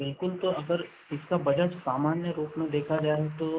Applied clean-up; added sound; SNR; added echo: neural mask model Resemble Enhance denoiser.